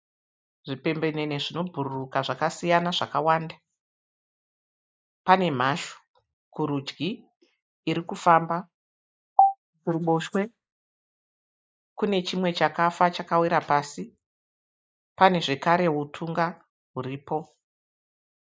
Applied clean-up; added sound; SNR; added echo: neural mask model Resemble Enhance denoiser.